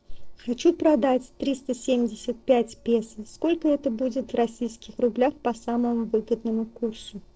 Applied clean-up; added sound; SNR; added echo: neural separator model SepFormer DNS4.